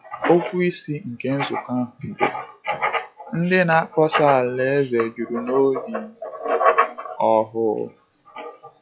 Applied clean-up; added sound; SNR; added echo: classical method log-MMSE.